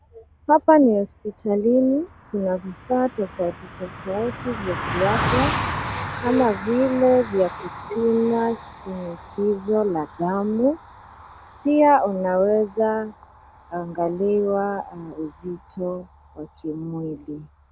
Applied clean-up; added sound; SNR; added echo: none; Car passing by; 11 dB; none.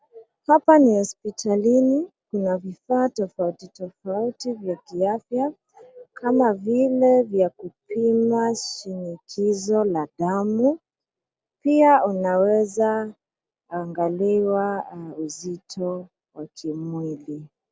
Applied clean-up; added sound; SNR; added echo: none; none; none; none.